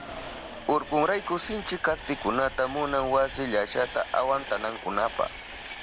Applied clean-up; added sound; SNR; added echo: none; Train; 12 dB; none.